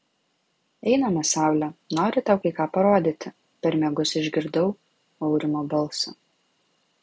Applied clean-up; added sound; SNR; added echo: none; none; none; none.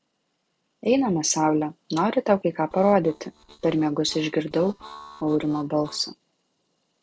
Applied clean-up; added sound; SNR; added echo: neural separator model SepFormer DNS4.